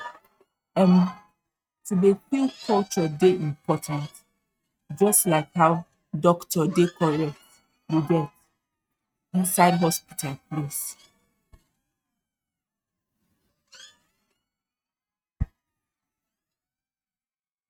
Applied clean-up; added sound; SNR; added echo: neural mask model RNNoise.